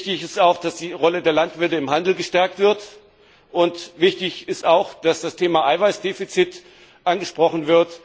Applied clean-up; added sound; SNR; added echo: none; none; none; none.